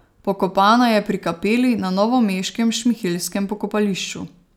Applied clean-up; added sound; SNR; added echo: none; none; none; none.